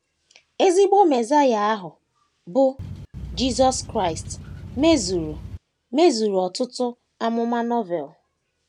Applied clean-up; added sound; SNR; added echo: none; Boat, Water vehicle; 13 dB; none.